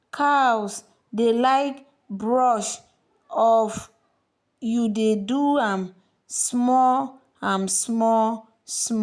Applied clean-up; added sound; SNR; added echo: none; none; none; none.